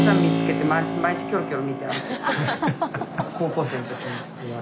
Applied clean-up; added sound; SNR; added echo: none; Keyboard (musical); 1 dB; none.